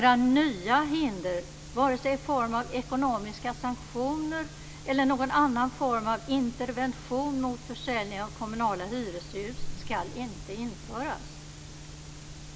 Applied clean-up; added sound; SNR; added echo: none; Car; 10 dB; none.